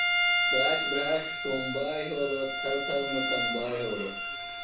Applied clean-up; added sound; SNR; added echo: none; Bowed string instrument; -2 dB; reverberation time 0.3 s.